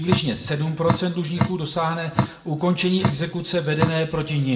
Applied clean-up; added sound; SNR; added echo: none; Drip; 2 dB; reverberation time 0.7 s.